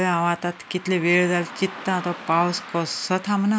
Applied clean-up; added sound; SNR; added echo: none; Car passing by; 16 dB; none.